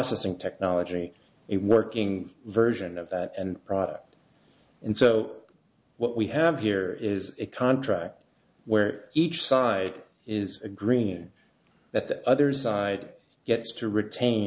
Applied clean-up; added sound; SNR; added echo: none; none; none; none.